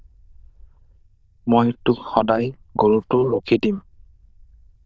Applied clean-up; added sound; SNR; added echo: neural diffusion model UNIVERSE++.